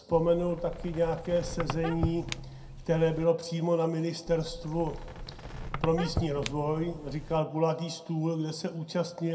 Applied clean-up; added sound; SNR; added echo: none; Squeak; 8 dB; reverberation time 0.2 s.